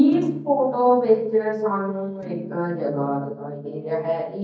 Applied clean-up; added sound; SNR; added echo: neural mask model DeepFilterNet 3.